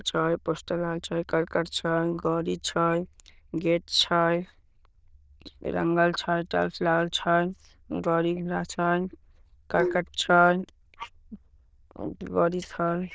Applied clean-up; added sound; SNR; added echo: neural diffusion model UNIVERSE++.